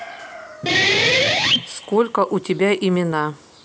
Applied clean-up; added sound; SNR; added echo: none; Guitar; -2 dB; none.